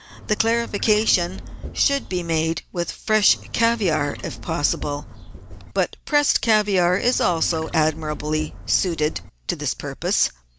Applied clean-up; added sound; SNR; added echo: none; Trickle, dribble / Chirp, tweet; 12 dB; none.